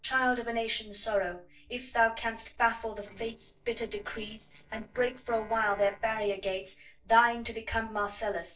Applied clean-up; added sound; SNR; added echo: neural separator model SepFormer DNS4.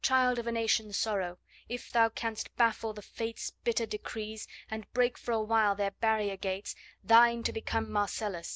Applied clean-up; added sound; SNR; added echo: none; none; none; none.